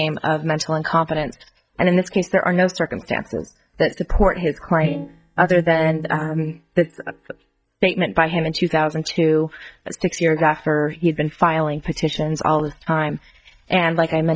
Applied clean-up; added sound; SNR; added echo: neural mask model DeepFilterNet 3.